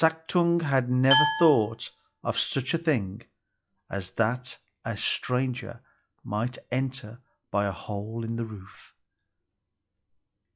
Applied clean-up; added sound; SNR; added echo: classical method log-MMSE.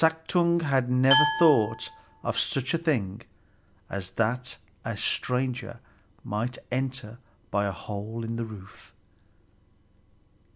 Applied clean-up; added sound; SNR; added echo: none; Glass; 1 dB; none.